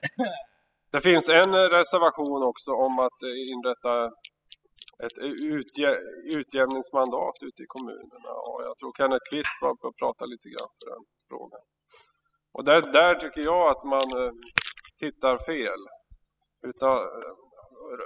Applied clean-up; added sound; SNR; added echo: classical method spectral subtraction.